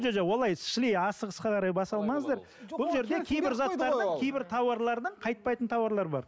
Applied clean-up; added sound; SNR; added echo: none; none; none; none.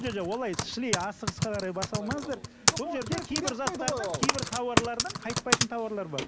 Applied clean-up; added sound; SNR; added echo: none; Typing; -2 dB; none.